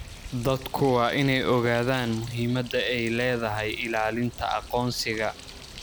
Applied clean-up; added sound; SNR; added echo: none; Bird; 16 dB; none.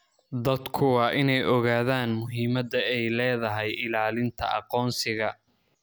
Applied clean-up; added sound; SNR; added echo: none; none; none; none.